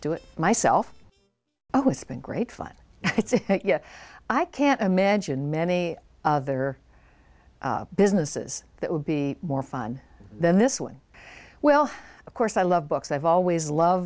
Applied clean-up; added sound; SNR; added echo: none; none; none; none.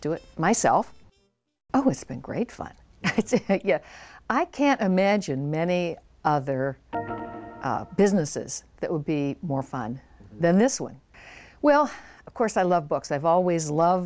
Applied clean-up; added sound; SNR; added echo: none; Organ; 10 dB; none.